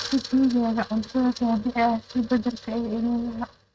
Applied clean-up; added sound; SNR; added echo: neural mask model RNNoise.